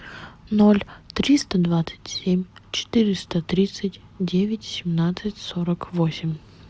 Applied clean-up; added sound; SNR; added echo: none; none; none; none.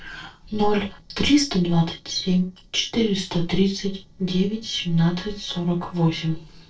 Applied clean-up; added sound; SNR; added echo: neural separator model SepFormer DNS4.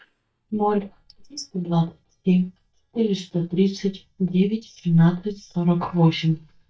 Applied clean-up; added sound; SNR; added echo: neural mask model DeepFilterNet 3.